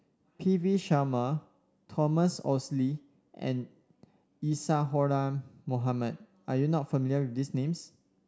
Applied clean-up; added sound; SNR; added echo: none; none; none; none.